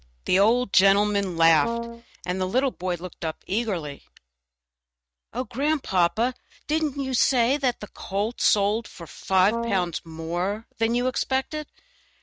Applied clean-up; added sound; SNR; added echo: neural mask model RNNoise.